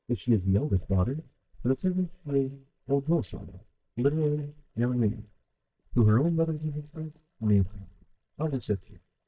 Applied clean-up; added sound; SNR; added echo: neural mask model DeepFilterNet 3.